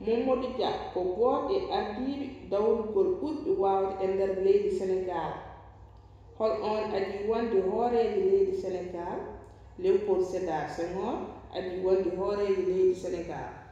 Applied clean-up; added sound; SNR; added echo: none; none; none; reverberation time 1.0 s.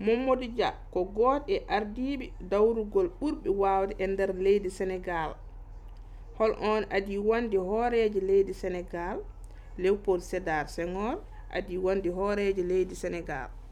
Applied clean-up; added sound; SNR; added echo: none; none; none; none.